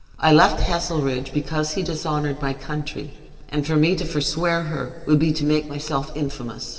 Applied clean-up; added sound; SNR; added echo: none; none; none; reverberation time 3.0 s.